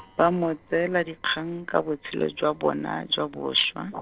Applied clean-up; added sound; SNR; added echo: neural separator model SepFormer DNS4.